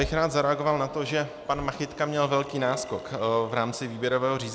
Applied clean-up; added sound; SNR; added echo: none; Burping, eructation; 20 dB; none.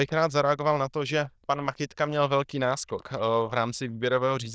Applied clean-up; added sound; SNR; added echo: neural diffusion model UNIVERSE++.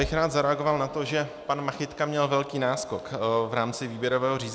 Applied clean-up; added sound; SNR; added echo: none; none; none; none.